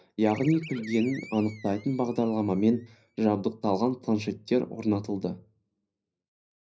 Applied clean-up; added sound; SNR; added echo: none; Animal; 19 dB; reverberation time 0.4 s.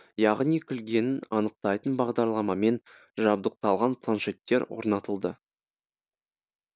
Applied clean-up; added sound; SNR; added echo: none; none; none; none.